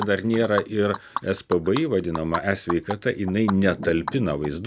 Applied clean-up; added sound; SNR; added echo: none; Animal; 11 dB; none.